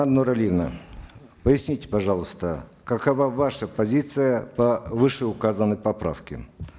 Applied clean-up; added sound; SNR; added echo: none; none; none; none.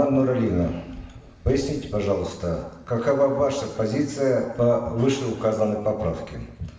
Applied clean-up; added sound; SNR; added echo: none; none; none; reverberation time 1.0 s.